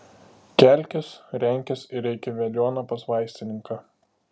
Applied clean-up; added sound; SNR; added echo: none; none; none; none.